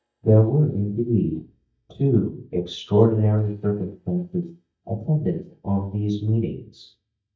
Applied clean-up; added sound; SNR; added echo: neural mask model DeepFilterNet 3.